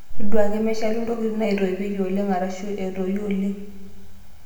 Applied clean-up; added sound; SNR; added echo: none; none; none; reverberation time 1.2 s.